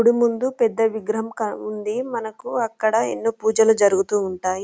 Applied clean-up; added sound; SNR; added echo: none; none; none; none.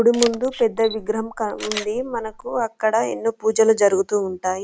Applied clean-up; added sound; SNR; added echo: none; Camera; 13 dB; none.